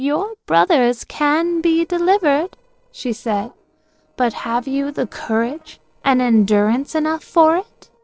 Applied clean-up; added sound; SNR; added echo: neural separator model SepFormer DNS4.